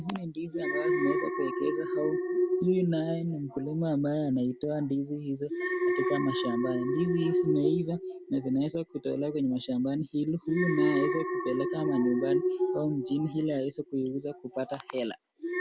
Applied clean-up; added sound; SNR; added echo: none; Alarm; 2 dB; none.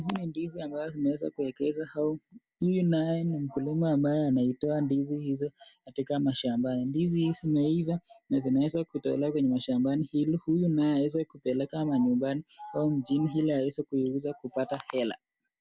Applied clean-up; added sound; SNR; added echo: none; none; none; none.